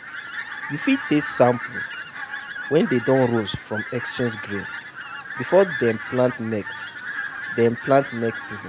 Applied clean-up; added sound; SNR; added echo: none; Fowl; 9 dB; none.